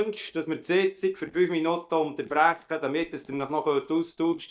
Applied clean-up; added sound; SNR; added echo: neural mask model DeepFilterNet 3.